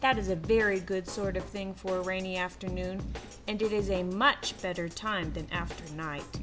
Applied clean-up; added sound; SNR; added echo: none; Drum kit; 10 dB; none.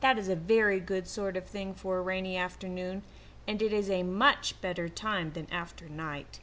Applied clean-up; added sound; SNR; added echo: none; none; none; none.